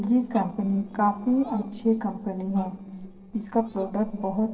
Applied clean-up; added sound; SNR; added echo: neural separator model SepFormer DNS4.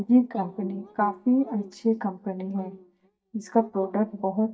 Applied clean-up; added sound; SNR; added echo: neural mask model DeepFilterNet 3.